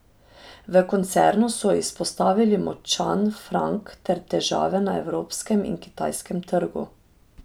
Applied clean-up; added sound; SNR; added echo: none; none; none; none.